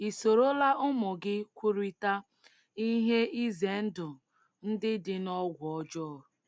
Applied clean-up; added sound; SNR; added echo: none; none; none; none.